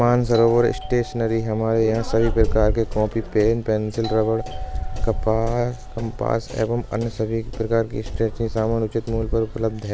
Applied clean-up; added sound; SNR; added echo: none; Doorbell; 19 dB; none.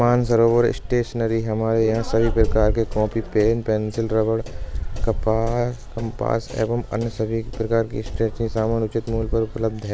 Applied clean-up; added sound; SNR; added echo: none; none; none; none.